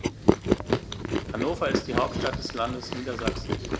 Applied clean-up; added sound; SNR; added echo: none; Chewing, mastication; -5 dB; none.